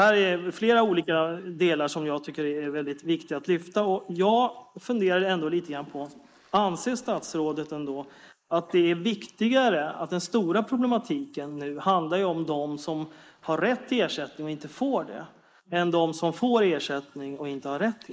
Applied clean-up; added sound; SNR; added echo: neural mask model Resemble Enhance denoiser.